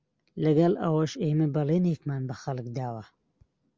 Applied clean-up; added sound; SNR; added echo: none; none; none; none.